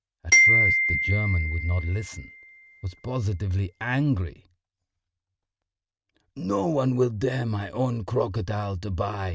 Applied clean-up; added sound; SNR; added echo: neural mask model RNNoise.